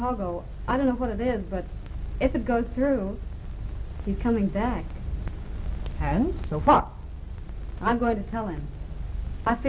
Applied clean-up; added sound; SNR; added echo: none; none; none; none.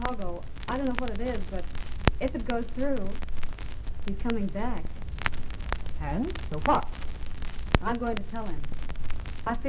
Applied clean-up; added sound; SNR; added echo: none; Crackle; -5 dB; none.